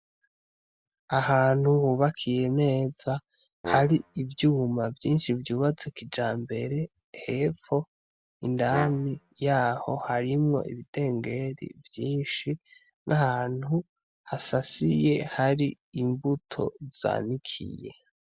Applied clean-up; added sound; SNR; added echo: none; Brass instrument; 10 dB; none.